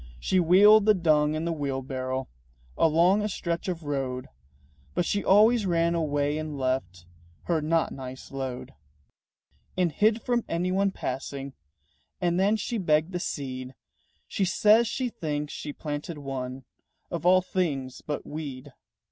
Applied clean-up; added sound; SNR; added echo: none; none; none; none.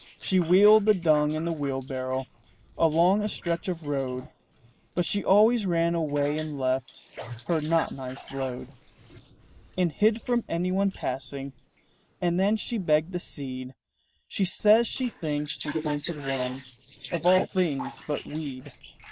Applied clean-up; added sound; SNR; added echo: neural mask model Resemble Enhance denoiser.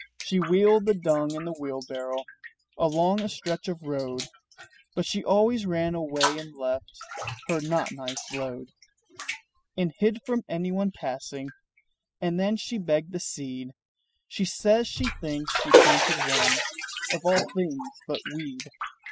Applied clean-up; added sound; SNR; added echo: classical method spectral subtraction.